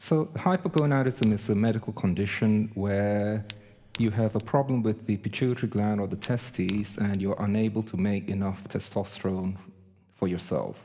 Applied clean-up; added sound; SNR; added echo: none; Fire; 18 dB; reverberation time 1.3 s.